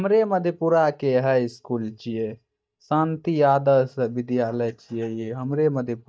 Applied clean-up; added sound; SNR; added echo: neural mask model DeepFilterNet 3.